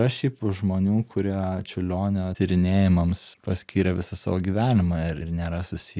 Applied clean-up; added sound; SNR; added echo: none; none; none; none.